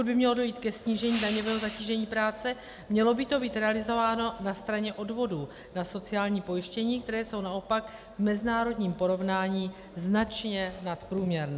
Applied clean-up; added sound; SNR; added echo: none; none; none; none.